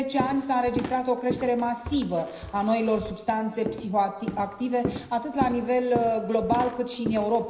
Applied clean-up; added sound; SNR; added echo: none; Walk, footsteps; 9 dB; reverberation time 0.9 s.